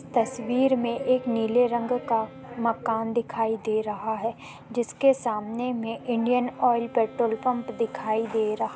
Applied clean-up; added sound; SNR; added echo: none; Drum + Wind instrument, woodwind instrument; 19 dB; none.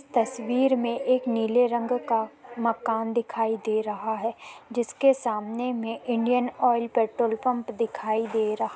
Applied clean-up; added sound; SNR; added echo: none; none; none; none.